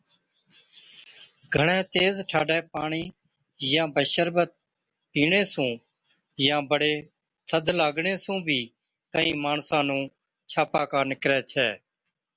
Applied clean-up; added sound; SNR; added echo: none; none; none; none.